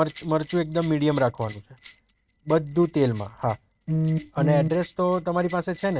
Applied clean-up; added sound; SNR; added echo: neural mask model RNNoise.